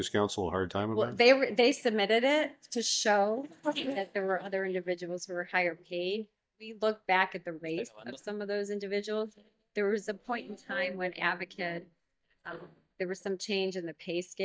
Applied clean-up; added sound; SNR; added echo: neural mask model DeepFilterNet 3.